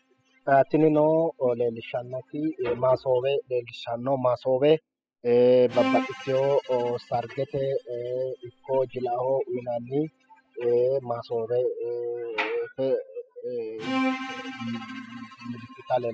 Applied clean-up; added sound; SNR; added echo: classical method spectral subtraction.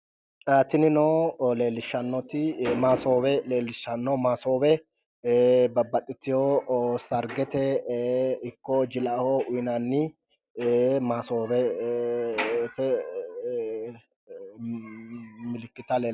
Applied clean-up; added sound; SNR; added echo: none; none; none; none.